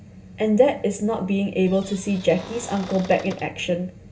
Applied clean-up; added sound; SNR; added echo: none; Cupboard open or close / Door; 18 dB; reverberation time 0.2 s.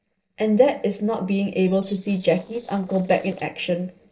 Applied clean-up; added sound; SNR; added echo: neural separator model SepFormer DNS4.